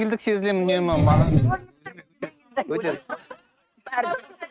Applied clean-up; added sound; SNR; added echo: neural mask model RNNoise.